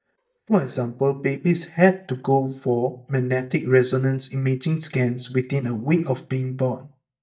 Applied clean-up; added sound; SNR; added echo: neural mask model DeepFilterNet 3.